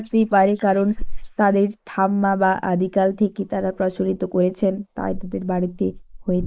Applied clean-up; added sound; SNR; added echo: neural mask model Resemble Enhance denoiser.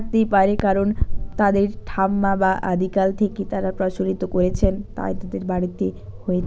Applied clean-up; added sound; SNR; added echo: none; none; none; none.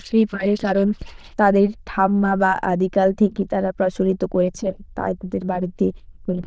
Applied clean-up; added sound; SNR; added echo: neural diffusion model UNIVERSE++.